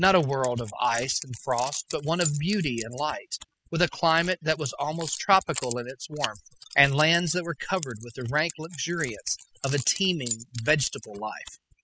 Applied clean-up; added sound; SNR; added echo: classical method spectral subtraction.